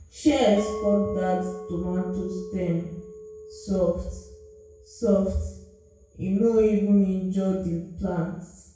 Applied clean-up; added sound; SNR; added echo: none; Chink, clink; 14 dB; reverberation time 0.6 s.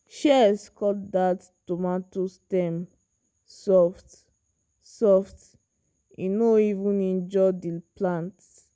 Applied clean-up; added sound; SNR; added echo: none; none; none; none.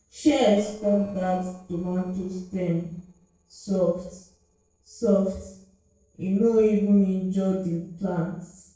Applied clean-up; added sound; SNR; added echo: neural separator model SepFormer DNS4.